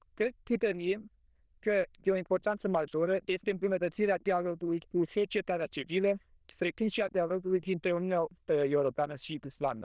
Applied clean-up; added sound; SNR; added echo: neural diffusion model UNIVERSE++.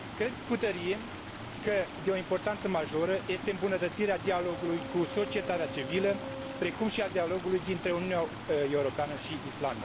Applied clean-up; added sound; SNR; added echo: none; Boat, Water vehicle + Stream; 8 dB; none.